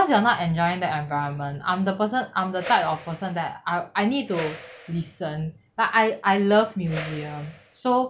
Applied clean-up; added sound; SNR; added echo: none; Whoosh, swoosh, swish; 15 dB; none.